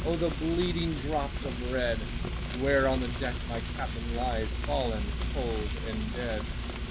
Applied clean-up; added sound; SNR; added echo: none; Frying (food); 1 dB; none.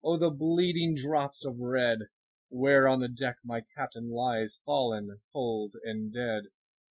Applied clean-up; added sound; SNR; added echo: none; none; none; none.